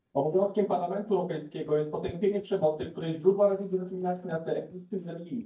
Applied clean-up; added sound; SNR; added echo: neural mask model DeepFilterNet 3.